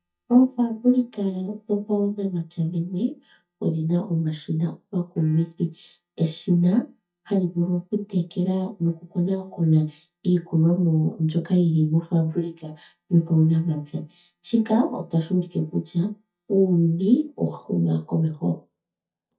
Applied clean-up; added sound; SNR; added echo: neural mask model DeepFilterNet 3.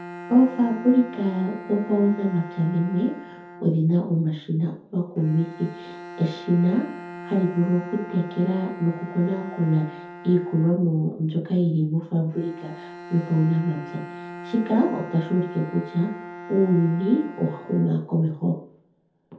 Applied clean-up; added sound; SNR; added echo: none; Bowed string instrument; 16 dB; reverberation time 0.5 s.